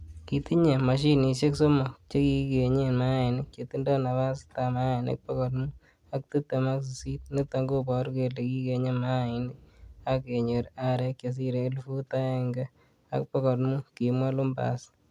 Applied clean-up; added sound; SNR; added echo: none; none; none; none.